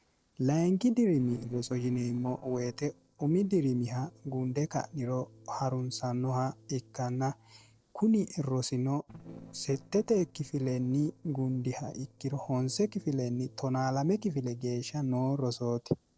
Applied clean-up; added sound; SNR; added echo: neural separator model SepFormer DNS4.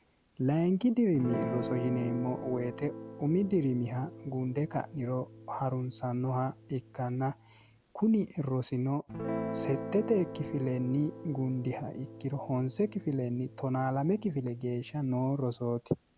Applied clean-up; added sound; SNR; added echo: none; Guitar; 11 dB; none.